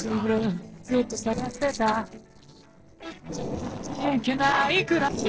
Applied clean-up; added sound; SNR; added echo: neural separator model SepFormer DNS4.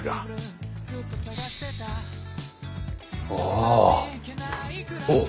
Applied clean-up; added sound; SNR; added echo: none; none; none; none.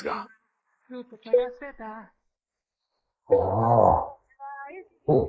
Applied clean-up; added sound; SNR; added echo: neural mask model Resemble Enhance denoiser.